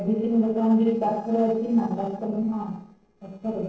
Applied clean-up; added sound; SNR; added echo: neural separator model SepFormer DNS4.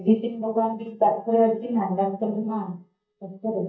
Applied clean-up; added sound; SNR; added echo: neural mask model DeepFilterNet 3.